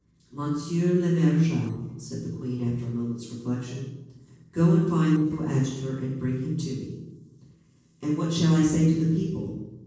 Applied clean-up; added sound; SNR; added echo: neural separator model SepFormer DNS4.